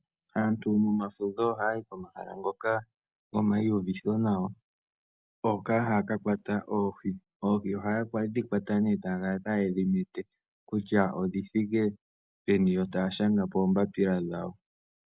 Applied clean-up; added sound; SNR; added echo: none; none; none; none.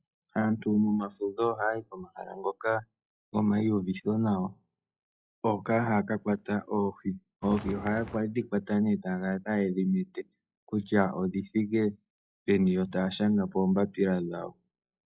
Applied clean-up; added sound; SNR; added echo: classical method log-MMSE.